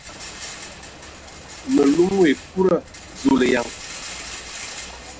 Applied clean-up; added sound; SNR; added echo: none; Rattle; 14 dB; none.